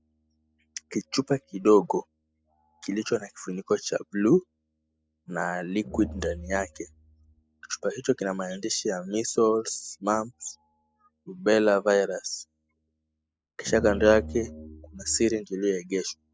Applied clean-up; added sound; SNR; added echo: classical method spectral subtraction.